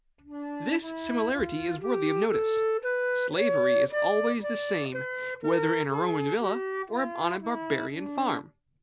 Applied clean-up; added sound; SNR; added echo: none; Wind instrument, woodwind instrument; 0 dB; none.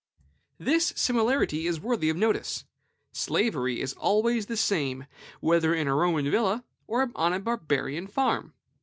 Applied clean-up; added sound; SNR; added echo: none; none; none; none.